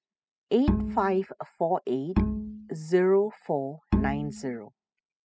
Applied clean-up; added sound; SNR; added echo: classical method spectral subtraction.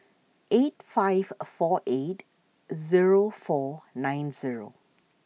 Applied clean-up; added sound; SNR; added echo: none; none; none; none.